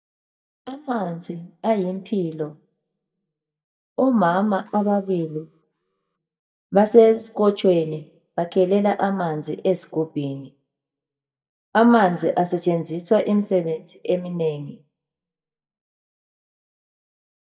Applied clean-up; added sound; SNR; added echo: neural mask model DeepFilterNet 3.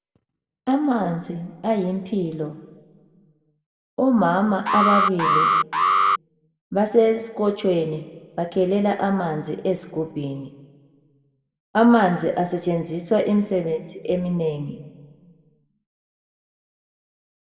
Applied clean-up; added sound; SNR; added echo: none; Alarm; -4 dB; reverberation time 1.2 s.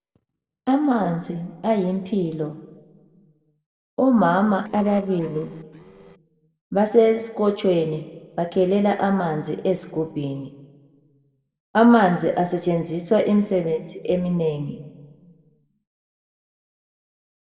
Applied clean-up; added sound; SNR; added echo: neural separator model SepFormer DNS4.